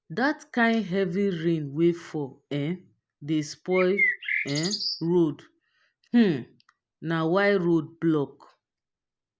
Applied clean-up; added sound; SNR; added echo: none; Bird; 2 dB; none.